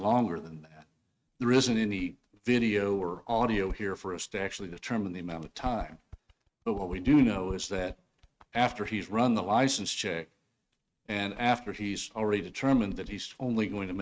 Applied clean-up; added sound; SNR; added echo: neural mask model RNNoise.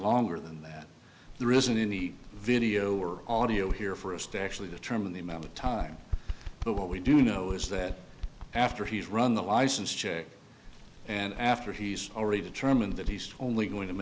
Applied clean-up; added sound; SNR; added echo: none; Bird; 10 dB; none.